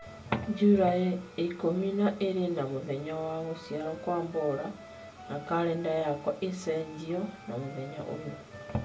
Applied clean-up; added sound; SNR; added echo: none; Wind instrument, woodwind instrument; 19 dB; reverberation time 0.2 s.